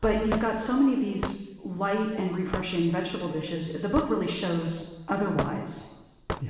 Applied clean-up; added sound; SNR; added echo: none; Hammer / Wood; 11 dB; reverberation time 1.2 s.